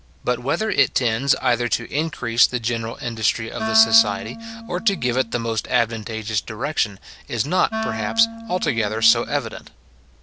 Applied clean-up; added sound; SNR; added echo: none; Wind instrument, woodwind instrument; 9 dB; none.